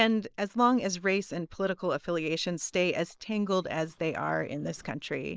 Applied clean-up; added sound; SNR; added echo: neural mask model Resemble Enhance denoiser.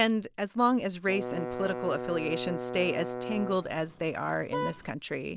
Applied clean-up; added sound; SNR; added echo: none; Bowed string instrument + Vehicle horn, car horn, honking; 6 dB; none.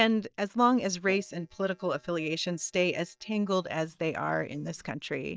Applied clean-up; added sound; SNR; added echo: neural mask model DeepFilterNet 3.